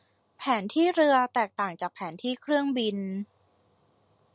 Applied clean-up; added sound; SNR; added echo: none; none; none; none.